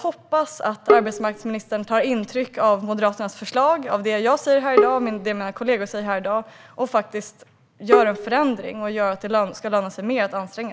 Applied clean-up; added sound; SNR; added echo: none; Bowed string instrument; 2 dB; none.